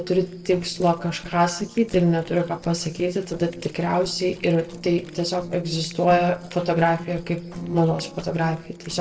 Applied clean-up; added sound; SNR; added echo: neural separator model SepFormer DNS4.